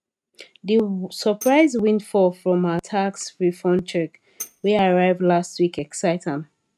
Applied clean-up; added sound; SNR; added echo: neural mask model RNNoise.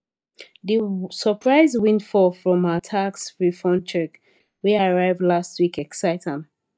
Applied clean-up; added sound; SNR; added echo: neural mask model DeepFilterNet 3.